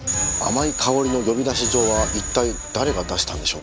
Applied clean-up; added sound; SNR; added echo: none; none; none; none.